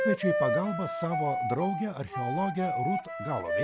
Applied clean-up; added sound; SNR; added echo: none; Wind instrument, woodwind instrument; -1 dB; none.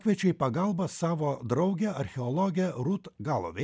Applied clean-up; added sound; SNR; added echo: none; none; none; none.